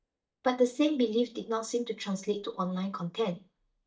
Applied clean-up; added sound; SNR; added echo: neural mask model DeepFilterNet 3.